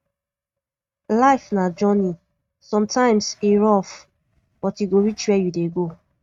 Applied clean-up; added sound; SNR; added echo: neural mask model RNNoise.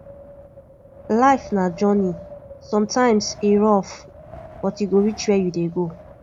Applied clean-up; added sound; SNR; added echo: none; Wind; 19 dB; none.